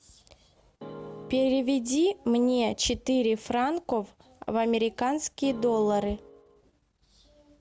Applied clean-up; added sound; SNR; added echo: none; Keyboard (musical); 15 dB; none.